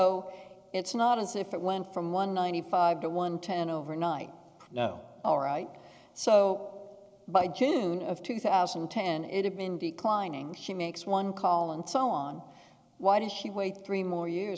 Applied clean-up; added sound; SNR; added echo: none; none; none; none.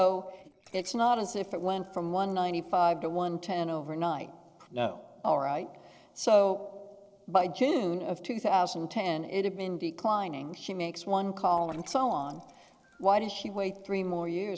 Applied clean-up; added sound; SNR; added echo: neural separator model SepFormer DNS4.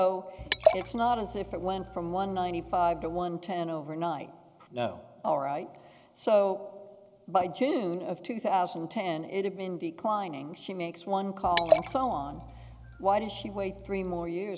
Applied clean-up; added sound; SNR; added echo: none; Liquid; 2 dB; none.